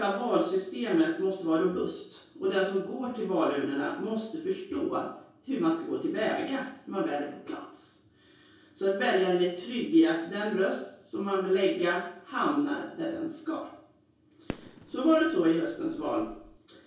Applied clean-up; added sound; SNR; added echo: none; Fireworks; 17 dB; reverberation time 0.6 s.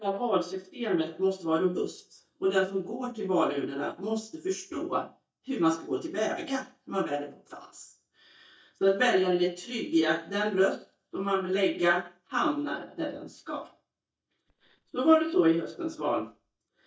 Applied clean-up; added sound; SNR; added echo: neural mask model DeepFilterNet 3.